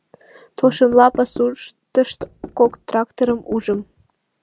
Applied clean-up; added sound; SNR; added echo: none; Knock; 17 dB; none.